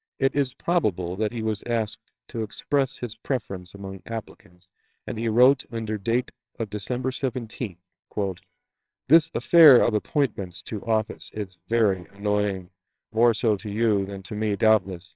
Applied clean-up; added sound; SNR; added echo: neural separator model SepFormer WHAMR!.